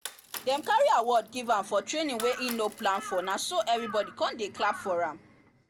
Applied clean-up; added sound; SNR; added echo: none; Bird vocalization, bird call, bird song / Crow + Bicycle; 15 dB; none.